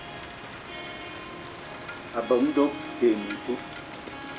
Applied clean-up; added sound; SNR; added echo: none; Rain + Harp; 8 dB; none.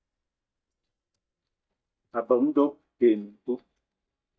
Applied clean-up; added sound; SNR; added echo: neural mask model DeepFilterNet 3.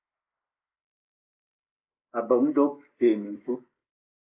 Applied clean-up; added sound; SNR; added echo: neural mask model Resemble Enhance denoiser.